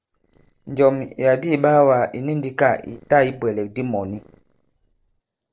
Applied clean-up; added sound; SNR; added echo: neural separator model SepFormer DNS4.